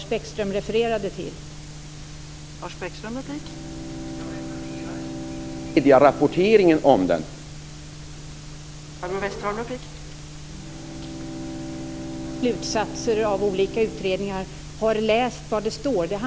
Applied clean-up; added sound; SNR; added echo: none; Bowed string instrument; 13 dB; none.